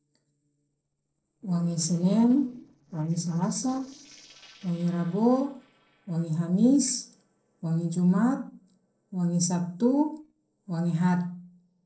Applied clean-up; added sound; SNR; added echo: neural separator model SepFormer DNS4.